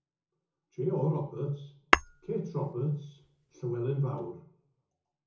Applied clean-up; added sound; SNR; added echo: none; Tap / Hammer; -2 dB; reverberation time 0.6 s.